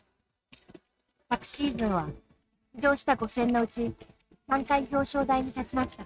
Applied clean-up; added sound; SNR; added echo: neural mask model RNNoise.